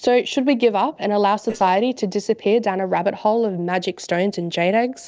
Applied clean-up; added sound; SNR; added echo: neural separator model SepFormer DNS4.